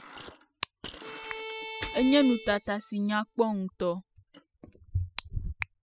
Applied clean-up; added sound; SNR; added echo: classical method spectral subtraction.